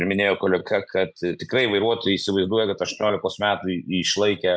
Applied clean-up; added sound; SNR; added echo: neural mask model Resemble Enhance denoiser.